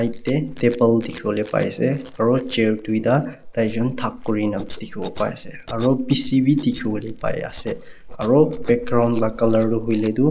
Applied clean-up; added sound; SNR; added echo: neural mask model Resemble Enhance denoiser.